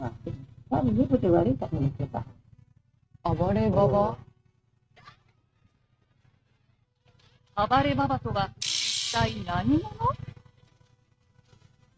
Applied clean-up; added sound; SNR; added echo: neural mask model RNNoise.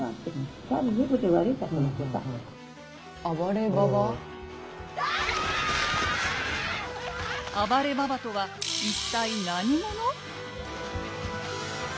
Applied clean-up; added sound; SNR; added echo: none; none; none; none.